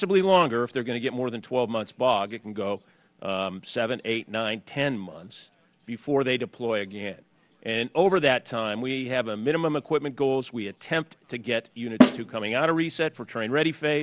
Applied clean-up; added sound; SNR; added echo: none; Snare drum; -2 dB; none.